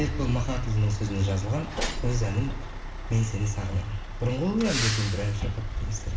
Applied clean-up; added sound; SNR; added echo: none; Truck; 5 dB; reverberation time 0.7 s.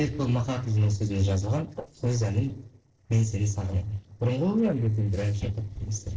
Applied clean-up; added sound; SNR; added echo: neural separator model SepFormer DNS4.